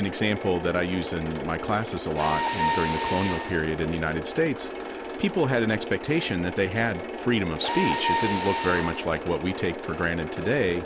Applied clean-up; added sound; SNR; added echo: none; Mechanisms + Mechanisms; 4 dB; none.